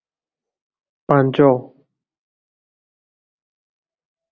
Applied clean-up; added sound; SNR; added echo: none; none; none; none.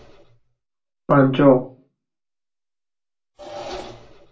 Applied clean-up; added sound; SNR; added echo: none; Engine; 19 dB; reverberation time 0.3 s.